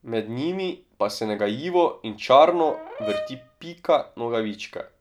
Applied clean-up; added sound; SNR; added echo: none; Brass instrument; 11 dB; none.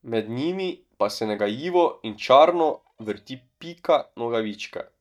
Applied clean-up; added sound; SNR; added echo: neural mask model DeepFilterNet 3.